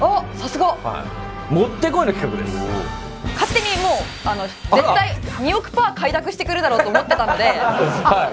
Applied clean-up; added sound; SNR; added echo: none; none; none; none.